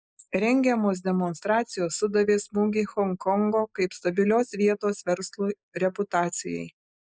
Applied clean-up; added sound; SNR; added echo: neural mask model Resemble Enhance denoiser.